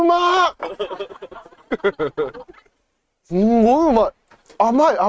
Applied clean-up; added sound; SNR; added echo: neural mask model RNNoise.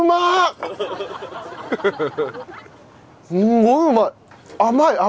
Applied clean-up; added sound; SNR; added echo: none; none; none; none.